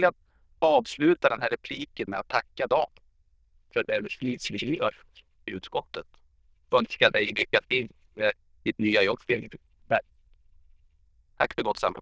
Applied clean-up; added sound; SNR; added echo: neural diffusion model UNIVERSE++.